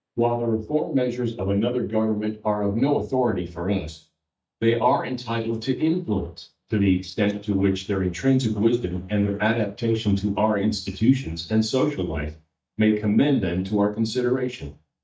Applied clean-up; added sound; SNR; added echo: neural mask model DeepFilterNet 3.